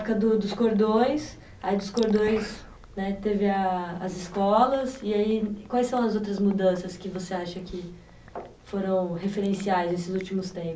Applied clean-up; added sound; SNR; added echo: none; none; none; none.